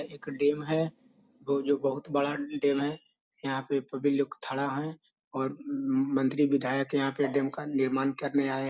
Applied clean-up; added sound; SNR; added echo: none; none; none; none.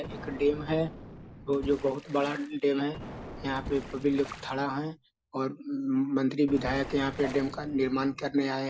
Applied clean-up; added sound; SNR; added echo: none; Explosion + Water / Splash, splatter; 13 dB; none.